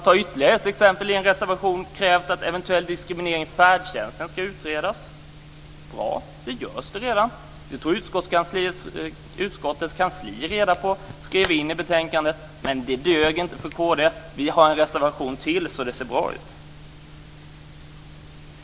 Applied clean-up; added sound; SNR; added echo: none; Clapping; 16 dB; none.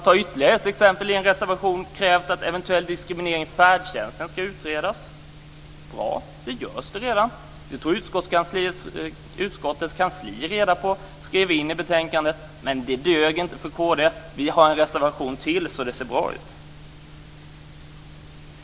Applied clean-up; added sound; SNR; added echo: none; none; none; none.